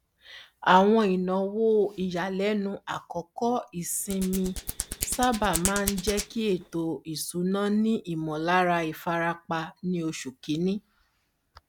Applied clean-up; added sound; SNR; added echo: none; Hands; 8 dB; none.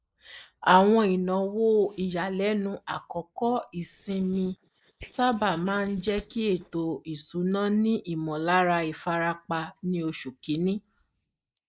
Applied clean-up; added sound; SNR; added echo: neural mask model Resemble Enhance denoiser.